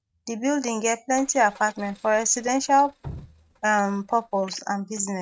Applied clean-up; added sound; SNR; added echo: neural mask model RNNoise.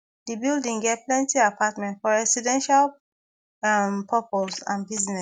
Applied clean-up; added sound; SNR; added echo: none; none; none; none.